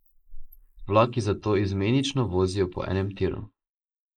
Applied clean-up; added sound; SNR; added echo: neural mask model Resemble Enhance denoiser.